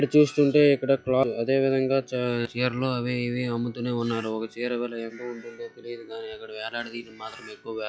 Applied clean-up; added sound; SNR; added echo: classical method log-MMSE.